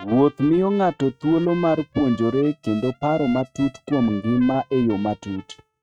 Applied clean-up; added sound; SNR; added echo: neural mask model RNNoise.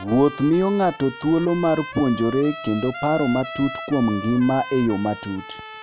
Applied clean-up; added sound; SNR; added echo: none; Trumpet; 13 dB; none.